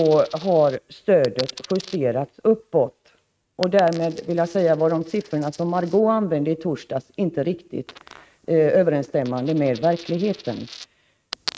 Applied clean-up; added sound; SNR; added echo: neural mask model RNNoise.